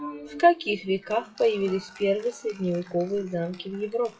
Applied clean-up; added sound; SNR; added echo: classical method WPE with log-MMSE.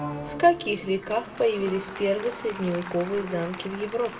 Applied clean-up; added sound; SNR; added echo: none; Applause; 12 dB; reverberation time 1.0 s.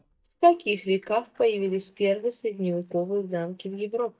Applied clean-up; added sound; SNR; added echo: neural mask model DeepFilterNet 3.